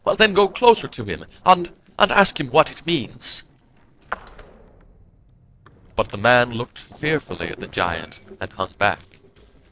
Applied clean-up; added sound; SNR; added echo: neural separator model SepFormer DNS4.